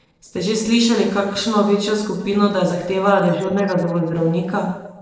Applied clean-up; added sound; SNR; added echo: neural separator model SepFormer DNS4.